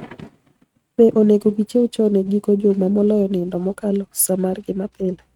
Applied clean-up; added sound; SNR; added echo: neural mask model RNNoise.